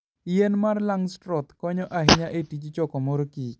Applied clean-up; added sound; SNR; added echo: none; Fart; 0 dB; none.